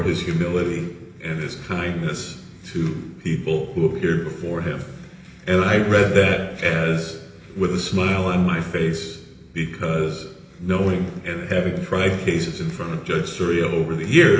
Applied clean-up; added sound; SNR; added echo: none; none; none; reverberation time 1.0 s.